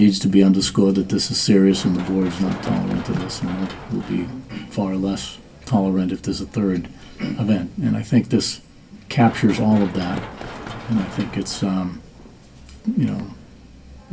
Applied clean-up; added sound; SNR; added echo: none; Run; 17 dB; reverberation time 0.2 s.